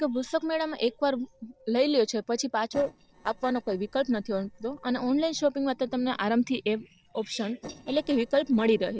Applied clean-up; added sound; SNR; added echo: neural separator model SepFormer DNS4.